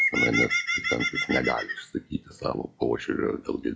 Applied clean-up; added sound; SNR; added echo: classical method log-MMSE.